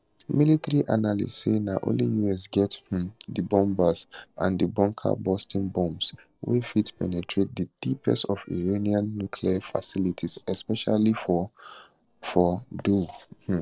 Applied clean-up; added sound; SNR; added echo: neural separator model SepFormer DNS4.